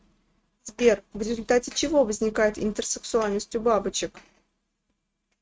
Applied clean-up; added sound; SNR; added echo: neural mask model RNNoise.